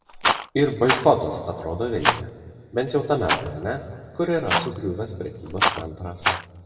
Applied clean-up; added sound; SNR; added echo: none; Rattle; 3 dB; reverberation time 1.9 s.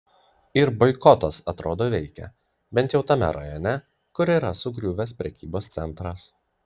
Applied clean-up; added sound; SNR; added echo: none; none; none; none.